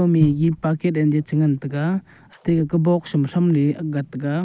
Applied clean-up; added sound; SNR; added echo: neural mask model Resemble Enhance denoiser.